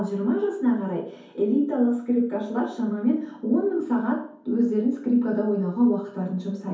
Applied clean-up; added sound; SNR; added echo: none; none; none; reverberation time 0.6 s.